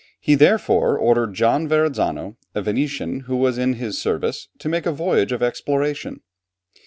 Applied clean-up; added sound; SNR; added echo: none; none; none; none.